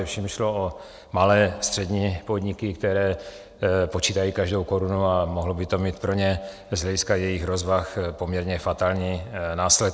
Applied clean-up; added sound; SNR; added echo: none; none; none; none.